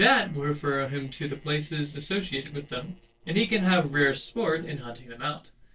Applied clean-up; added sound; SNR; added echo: neural separator model SepFormer DNS4.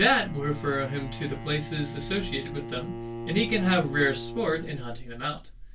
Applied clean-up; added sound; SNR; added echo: none; Bowed string instrument; 10 dB; reverberation time 0.1 s.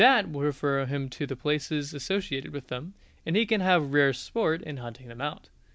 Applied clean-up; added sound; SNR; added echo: none; none; none; none.